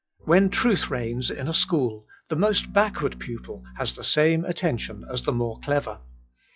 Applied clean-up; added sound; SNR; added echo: classical method log-MMSE.